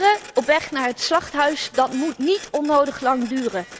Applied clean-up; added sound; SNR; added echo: none; Printer; 19 dB; none.